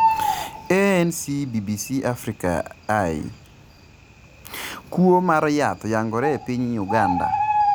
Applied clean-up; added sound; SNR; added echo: none; Bird; 4 dB; none.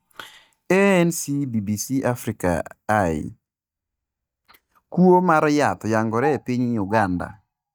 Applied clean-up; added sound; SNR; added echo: neural mask model DeepFilterNet 3.